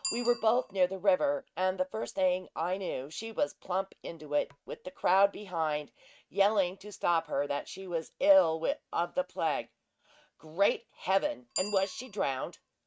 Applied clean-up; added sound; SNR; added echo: neural mask model RNNoise.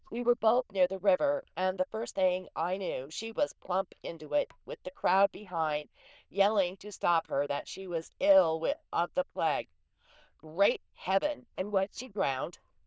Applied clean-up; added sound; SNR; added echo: neural diffusion model UNIVERSE++.